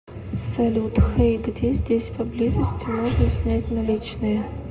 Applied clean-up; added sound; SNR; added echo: none; none; none; reverberation time 0.2 s.